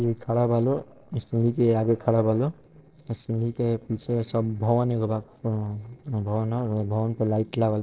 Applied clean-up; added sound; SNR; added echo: neural separator model SepFormer DNS4.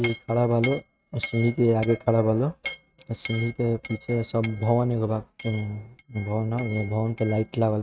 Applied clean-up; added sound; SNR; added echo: neural mask model RNNoise.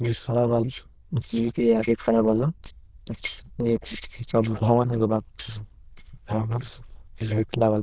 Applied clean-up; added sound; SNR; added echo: neural diffusion model UNIVERSE++.